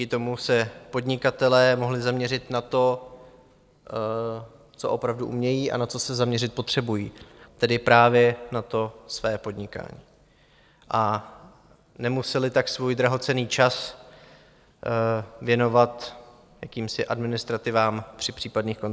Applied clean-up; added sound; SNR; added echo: none; none; none; none.